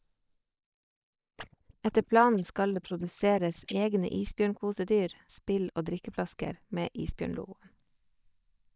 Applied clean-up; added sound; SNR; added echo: neural mask model DeepFilterNet 3.